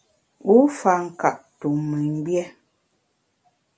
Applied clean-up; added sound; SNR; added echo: none; none; none; none.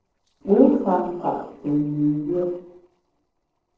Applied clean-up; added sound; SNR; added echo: neural separator model SepFormer DNS4.